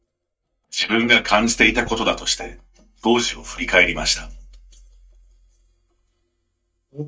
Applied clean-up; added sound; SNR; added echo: neural mask model DeepFilterNet 3.